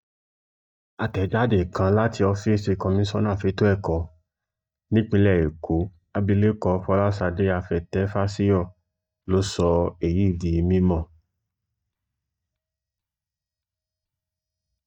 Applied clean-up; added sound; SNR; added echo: neural mask model DeepFilterNet 3.